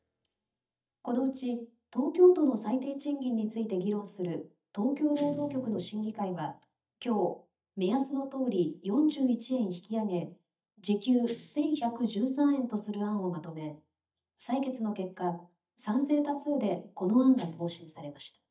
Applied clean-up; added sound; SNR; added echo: neural mask model DeepFilterNet 3.